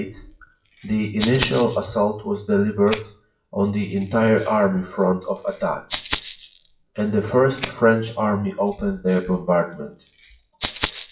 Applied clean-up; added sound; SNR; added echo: classical method WPE with log-MMSE.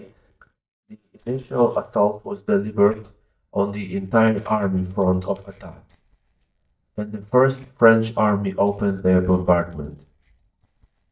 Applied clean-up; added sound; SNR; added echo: neural mask model DeepFilterNet 3.